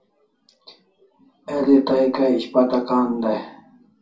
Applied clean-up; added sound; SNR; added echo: none; none; none; reverberation time 0.2 s.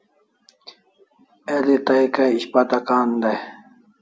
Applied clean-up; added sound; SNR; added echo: none; none; none; none.